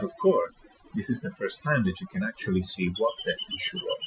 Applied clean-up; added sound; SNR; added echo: classical method Wiener filter.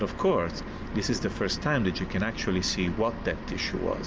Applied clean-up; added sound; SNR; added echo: none; none; none; none.